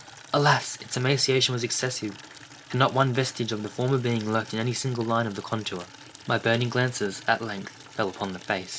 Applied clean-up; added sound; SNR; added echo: none; Water tap, faucet / Liquid; 20 dB; none.